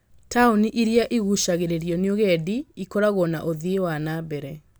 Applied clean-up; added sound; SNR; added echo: none; none; none; none.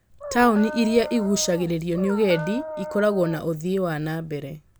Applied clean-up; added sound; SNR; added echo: none; Dog; 11 dB; none.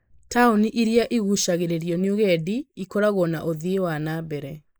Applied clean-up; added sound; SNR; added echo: neural mask model Resemble Enhance denoiser.